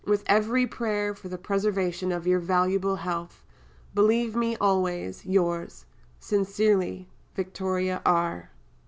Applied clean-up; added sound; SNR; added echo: none; none; none; none.